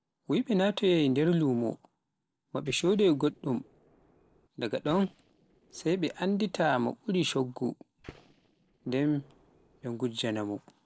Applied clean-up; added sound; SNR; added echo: neural separator model SepFormer DNS4.